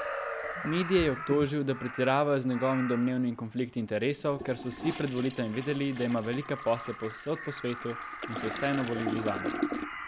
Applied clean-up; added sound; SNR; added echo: none; Crow + Toilet flush; 8 dB; none.